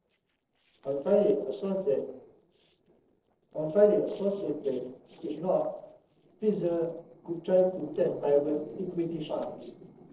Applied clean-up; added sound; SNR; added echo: neural separator model SepFormer DNS4.